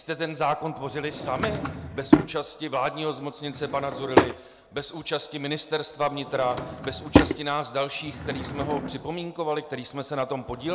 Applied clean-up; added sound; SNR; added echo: none; Drawer open or close / Wood; -1 dB; none.